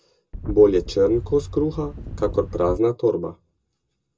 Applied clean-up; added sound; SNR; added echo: none; Wind; 10 dB; reverberation time 0.2 s.